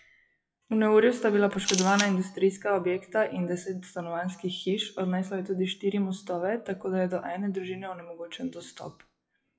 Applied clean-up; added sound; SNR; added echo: classical method WPE with log-MMSE.